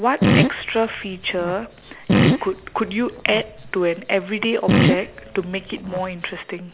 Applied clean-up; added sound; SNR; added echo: none; Fart; -2 dB; none.